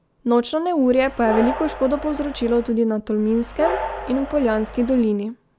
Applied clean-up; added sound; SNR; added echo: none; Train; 10 dB; none.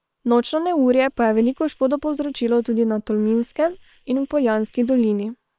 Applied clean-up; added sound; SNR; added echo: neural separator model SepFormer WHAM!.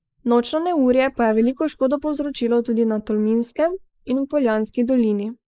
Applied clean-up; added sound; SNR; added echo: neural mask model Resemble Enhance denoiser.